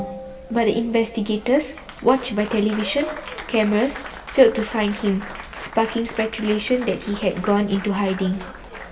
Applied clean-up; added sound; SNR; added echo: none; Applause; 14 dB; reverberation time 0.8 s.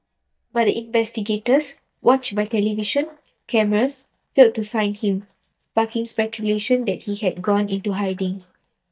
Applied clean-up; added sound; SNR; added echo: neural mask model DeepFilterNet 3.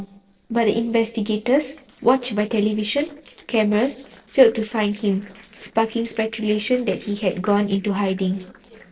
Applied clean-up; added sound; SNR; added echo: neural separator model SepFormer DNS4.